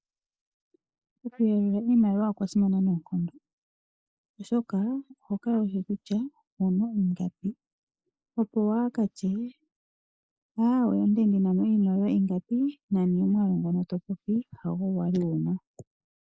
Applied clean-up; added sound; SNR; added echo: neural mask model Resemble Enhance denoiser.